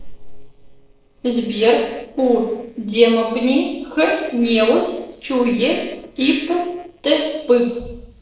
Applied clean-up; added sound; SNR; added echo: neural separator model SepFormer DNS4.